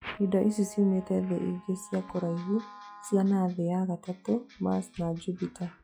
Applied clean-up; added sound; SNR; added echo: classical method log-MMSE.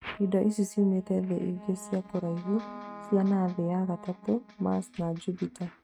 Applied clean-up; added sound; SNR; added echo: neural mask model RNNoise.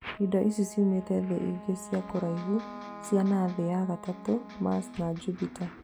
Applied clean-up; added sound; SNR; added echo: none; Electric guitar + Wind instrument, woodwind instrument; 15 dB; none.